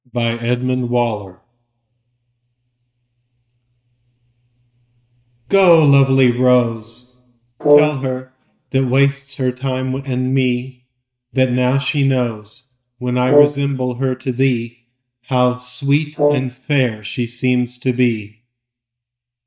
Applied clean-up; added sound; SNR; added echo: neural mask model DeepFilterNet 3.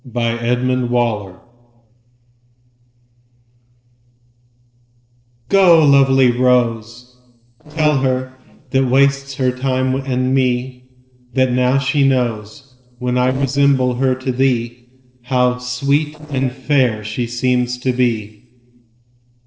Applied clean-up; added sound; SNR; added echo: neural separator model SepFormer DNS4.